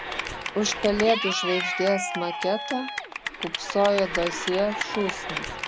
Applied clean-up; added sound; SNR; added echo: none; Cheering / Clapping; 4 dB; none.